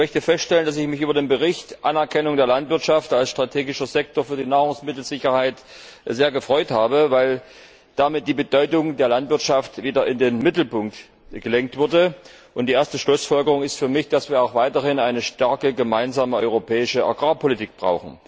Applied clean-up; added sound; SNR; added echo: none; none; none; none.